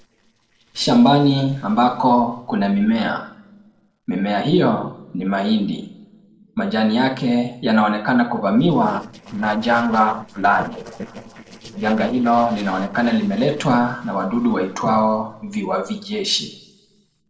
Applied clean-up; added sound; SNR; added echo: neural separator model SepFormer DNS4.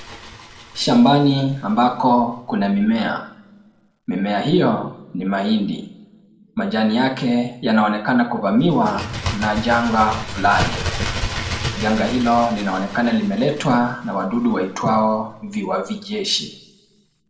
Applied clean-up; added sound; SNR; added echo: none; Bird; 12 dB; reverberation time 0.6 s.